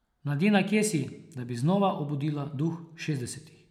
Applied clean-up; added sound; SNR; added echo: none; none; none; none.